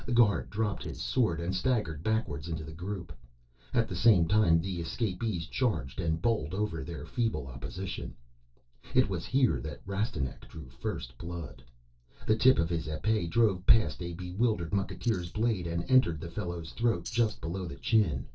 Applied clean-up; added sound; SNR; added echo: neural separator model SepFormer DNS4.